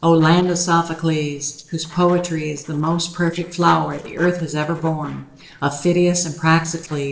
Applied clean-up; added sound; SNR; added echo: neural separator model SepFormer DNS4.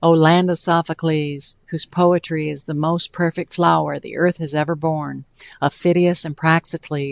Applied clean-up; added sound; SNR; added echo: none; none; none; none.